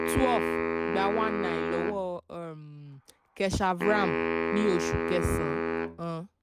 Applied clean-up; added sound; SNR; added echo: none; Wind instrument, woodwind instrument; -1 dB; none.